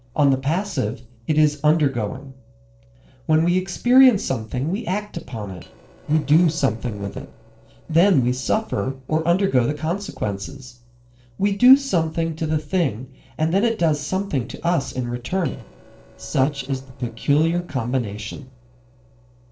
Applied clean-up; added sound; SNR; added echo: neural separator model SepFormer DNS4.